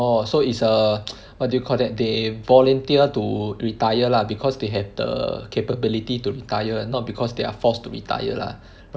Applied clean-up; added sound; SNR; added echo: none; none; none; none.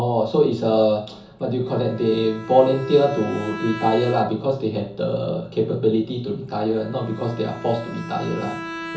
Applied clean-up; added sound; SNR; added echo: none; Bowed string instrument; 15 dB; reverberation time 0.7 s.